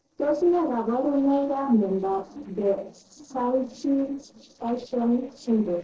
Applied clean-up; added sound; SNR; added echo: neural separator model SepFormer DNS4.